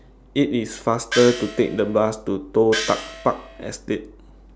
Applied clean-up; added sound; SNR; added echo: none; Gong; 9 dB; none.